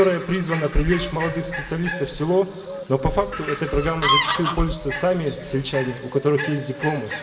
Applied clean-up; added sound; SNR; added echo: none; Fowl; 6 dB; reverberation time 1.8 s.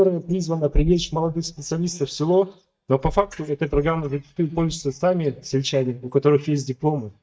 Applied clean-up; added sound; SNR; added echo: neural mask model DeepFilterNet 3.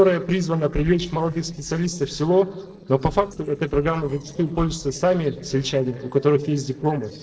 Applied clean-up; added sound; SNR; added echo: neural separator model SepFormer DNS4.